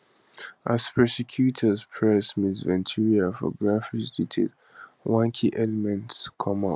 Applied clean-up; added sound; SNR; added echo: none; none; none; none.